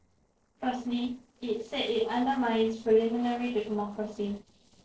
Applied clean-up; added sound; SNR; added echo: neural separator model SepFormer DNS4.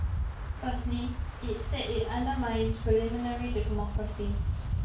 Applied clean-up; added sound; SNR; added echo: none; Wind; -2 dB; reverberation time 0.4 s.